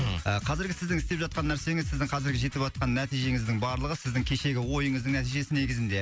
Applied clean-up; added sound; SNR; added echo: none; none; none; none.